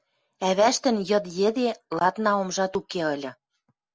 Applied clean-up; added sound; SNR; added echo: none; none; none; none.